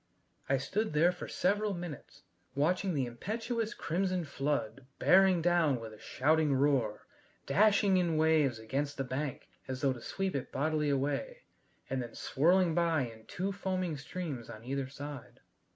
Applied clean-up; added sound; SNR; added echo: none; none; none; none.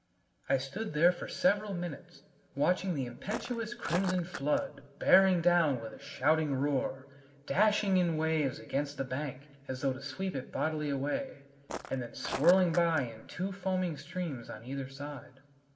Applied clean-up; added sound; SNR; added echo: none; Walk, footsteps; 10 dB; reverberation time 1.5 s.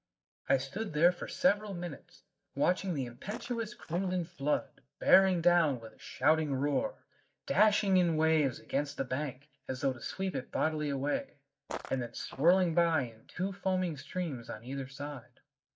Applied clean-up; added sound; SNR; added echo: neural mask model DeepFilterNet 3.